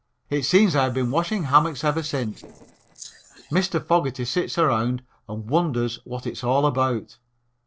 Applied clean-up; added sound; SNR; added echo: neural separator model SepFormer DNS4.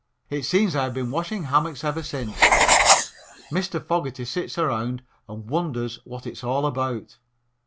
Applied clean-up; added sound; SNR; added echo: none; Writing; -3 dB; none.